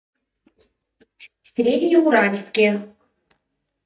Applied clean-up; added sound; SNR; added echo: neural mask model DeepFilterNet 3.